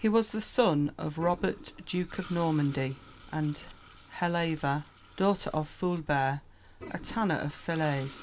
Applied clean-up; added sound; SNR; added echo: none; Toilet flush; 20 dB; none.